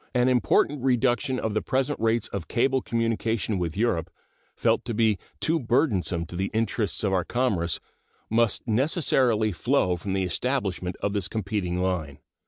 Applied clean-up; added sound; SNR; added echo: none; none; none; none.